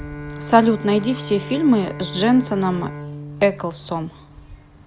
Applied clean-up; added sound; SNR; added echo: none; Bowed string instrument; 13 dB; none.